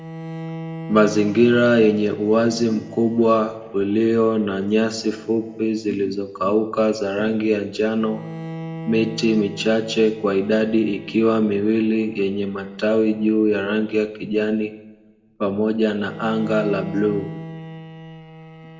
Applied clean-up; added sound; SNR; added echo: none; Bowed string instrument; 16 dB; reverberation time 0.8 s.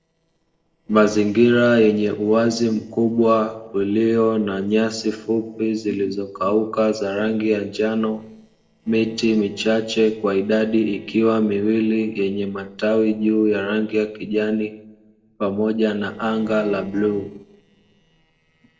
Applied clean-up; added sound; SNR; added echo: neural separator model SepFormer DNS4.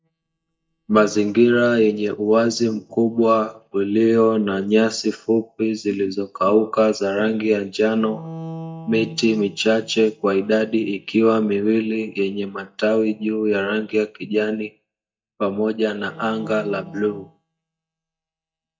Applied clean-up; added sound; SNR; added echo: neural mask model DeepFilterNet 3.